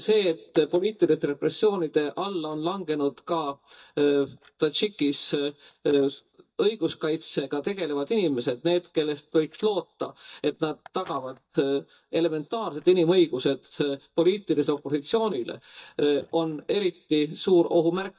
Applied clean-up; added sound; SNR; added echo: neural mask model DeepFilterNet 3.